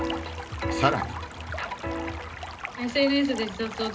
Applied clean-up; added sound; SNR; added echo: none; Stream; 9 dB; reverberation time 0.2 s.